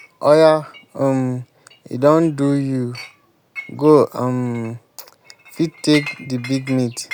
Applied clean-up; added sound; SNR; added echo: none; Chink, clink; 19 dB; none.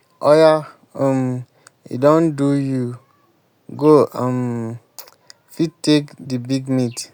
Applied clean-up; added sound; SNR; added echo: none; none; none; none.